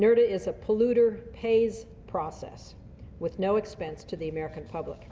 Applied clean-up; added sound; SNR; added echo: none; none; none; none.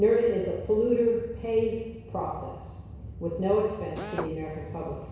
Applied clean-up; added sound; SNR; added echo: none; Drill; 10 dB; reverberation time 1.1 s.